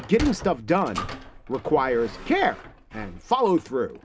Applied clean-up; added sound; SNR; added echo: none; Sliding door; 13 dB; reverberation time 0.3 s.